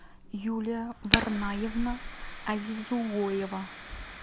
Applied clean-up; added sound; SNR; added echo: none; Fire; 2 dB; none.